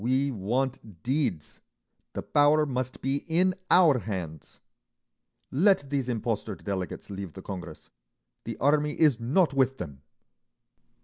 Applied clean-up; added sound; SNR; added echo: none; none; none; none.